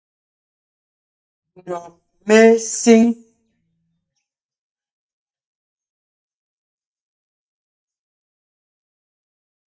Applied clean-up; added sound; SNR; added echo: neural mask model DeepFilterNet 3.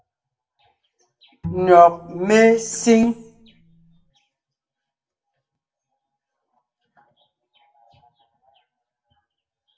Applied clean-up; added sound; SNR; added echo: none; Bowed string instrument; 15 dB; reverberation time 0.3 s.